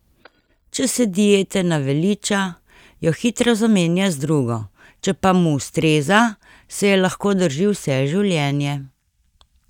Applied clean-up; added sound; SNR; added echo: neural mask model DeepFilterNet 3.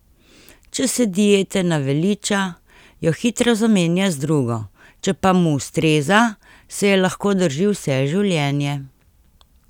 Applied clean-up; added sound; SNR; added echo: none; none; none; none.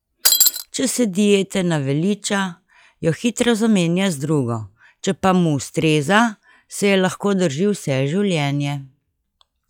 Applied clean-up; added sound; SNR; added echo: classical method log-MMSE.